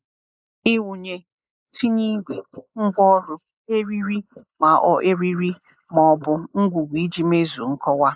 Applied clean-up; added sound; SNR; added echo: neural mask model Resemble Enhance denoiser.